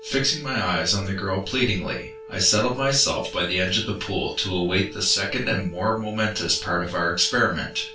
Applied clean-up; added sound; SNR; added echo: none; Wind instrument, woodwind instrument; 17 dB; reverberation time 0.2 s.